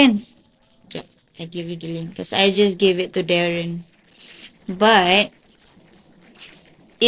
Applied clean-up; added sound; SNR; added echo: neural separator model SepFormer DNS4.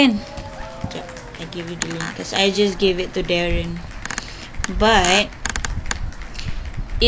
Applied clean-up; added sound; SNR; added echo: none; Applause / Cheering; 19 dB; none.